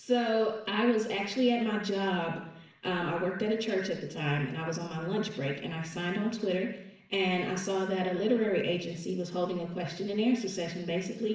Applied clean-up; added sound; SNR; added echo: none; none; none; reverberation time 0.7 s.